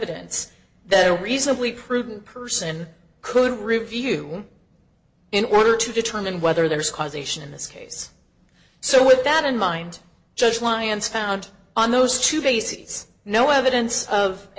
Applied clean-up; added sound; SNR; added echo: none; none; none; none.